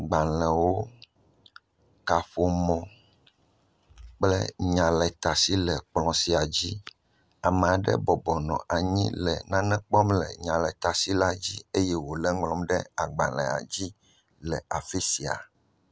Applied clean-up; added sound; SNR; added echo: none; none; none; none.